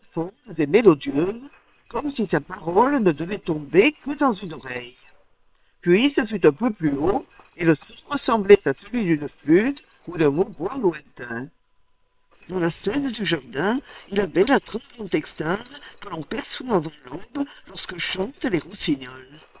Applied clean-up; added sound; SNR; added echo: neural separator model SepFormer WHAM!.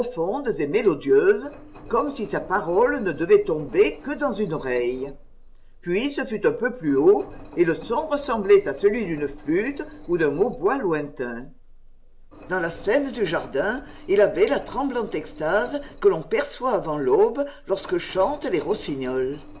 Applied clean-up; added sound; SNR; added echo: none; Engine; 19 dB; none.